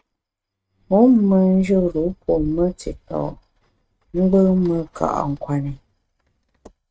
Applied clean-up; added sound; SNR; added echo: neural mask model RNNoise.